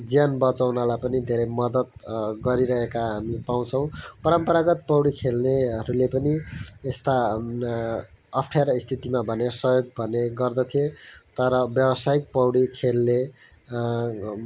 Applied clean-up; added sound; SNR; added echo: none; none; none; none.